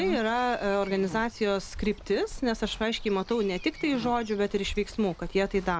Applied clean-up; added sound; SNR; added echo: none; Walk, footsteps / Insect; 14 dB; none.